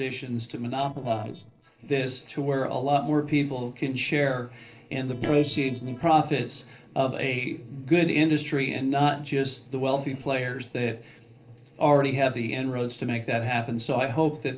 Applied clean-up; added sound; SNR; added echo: neural separator model SepFormer DNS4.